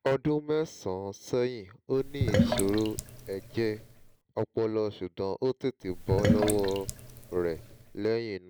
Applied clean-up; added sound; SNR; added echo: none; Sink (filling or washing); 1 dB; none.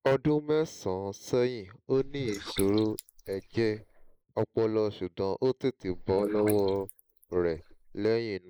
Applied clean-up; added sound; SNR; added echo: neural mask model Resemble Enhance denoiser.